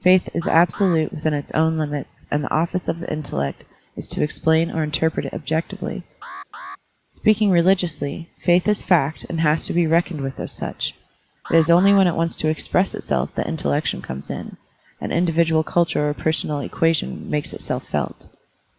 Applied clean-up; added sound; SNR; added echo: none; Alarm; 18 dB; none.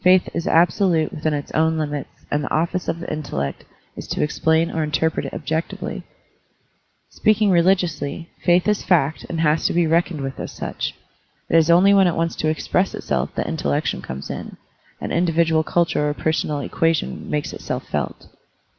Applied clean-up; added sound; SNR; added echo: none; none; none; none.